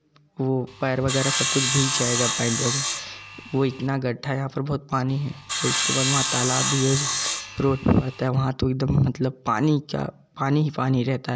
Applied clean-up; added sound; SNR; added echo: none; Sawing; 2 dB; none.